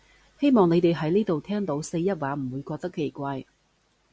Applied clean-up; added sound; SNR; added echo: none; none; none; none.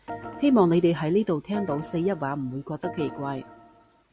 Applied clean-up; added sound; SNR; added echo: none; Organ; 15 dB; none.